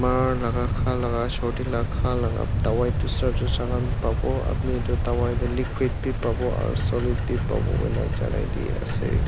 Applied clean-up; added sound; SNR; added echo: none; Wind; -3 dB; none.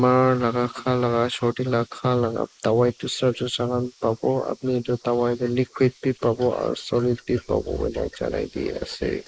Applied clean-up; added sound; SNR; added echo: neural mask model Resemble Enhance denoiser.